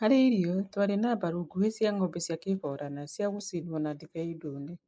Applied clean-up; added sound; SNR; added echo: neural mask model Resemble Enhance denoiser.